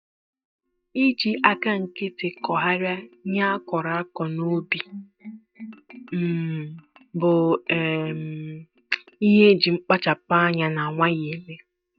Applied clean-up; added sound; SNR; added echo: neural mask model DeepFilterNet 3.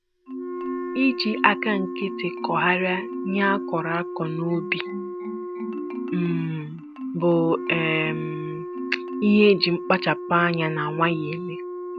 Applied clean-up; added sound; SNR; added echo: none; Marimba, xylophone + Wind instrument, woodwind instrument; 7 dB; none.